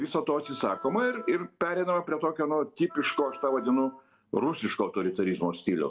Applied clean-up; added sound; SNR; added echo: none; Wind instrument, woodwind instrument; 18 dB; none.